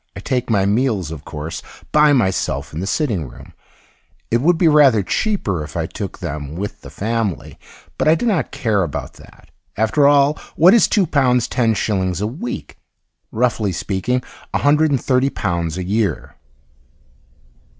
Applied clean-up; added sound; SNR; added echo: none; none; none; none.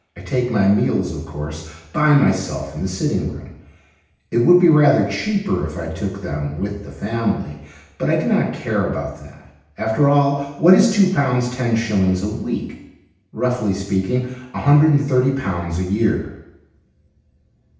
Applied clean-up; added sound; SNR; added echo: none; none; none; reverberation time 0.9 s.